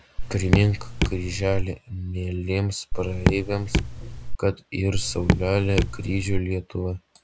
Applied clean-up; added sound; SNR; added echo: none; Raindrop / Drip; -1 dB; none.